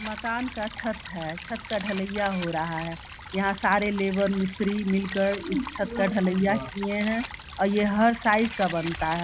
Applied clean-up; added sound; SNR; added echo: none; Stream / Trickle, dribble + Camera; 11 dB; none.